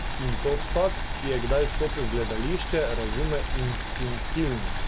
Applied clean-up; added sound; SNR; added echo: none; Rain + Boiling; -1 dB; none.